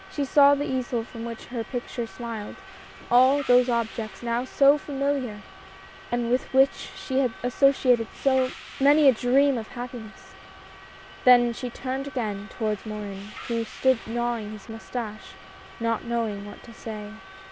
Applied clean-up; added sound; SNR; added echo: none; Subway, metro, underground; 18 dB; none.